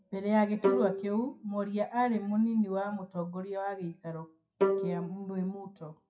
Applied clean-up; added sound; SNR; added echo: classical method WPE with log-MMSE.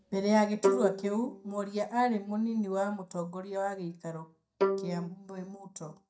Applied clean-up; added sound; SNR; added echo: neural mask model DeepFilterNet 3.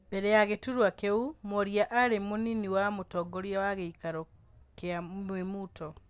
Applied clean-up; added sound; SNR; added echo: none; none; none; none.